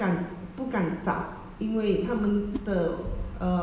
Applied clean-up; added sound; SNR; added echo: none; Whoosh, swoosh, swish; 16 dB; reverberation time 0.9 s.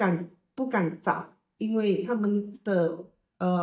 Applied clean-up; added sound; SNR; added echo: neural mask model DeepFilterNet 3.